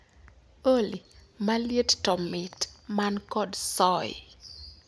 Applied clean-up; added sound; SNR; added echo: none; none; none; none.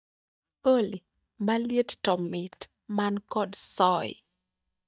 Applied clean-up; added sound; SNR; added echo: neural mask model DeepFilterNet 3.